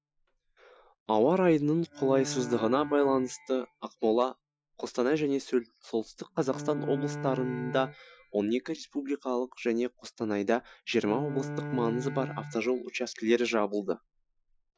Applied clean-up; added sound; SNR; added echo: classical method Wiener filter.